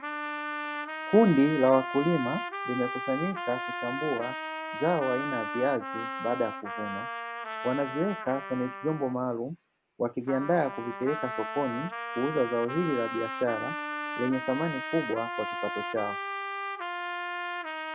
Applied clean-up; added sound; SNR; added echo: none; Trumpet; 6 dB; none.